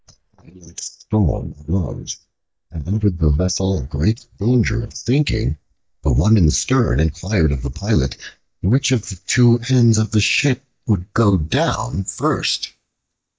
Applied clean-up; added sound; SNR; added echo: neural mask model DeepFilterNet 3.